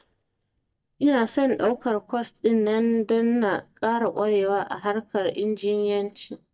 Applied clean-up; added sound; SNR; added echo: neural mask model DeepFilterNet 3.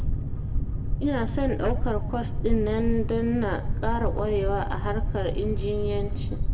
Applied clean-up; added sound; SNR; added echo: none; Boat, Water vehicle; -2 dB; reverberation time 1.1 s.